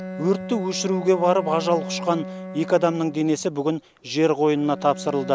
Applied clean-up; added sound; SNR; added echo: none; Bowed string instrument; 12 dB; none.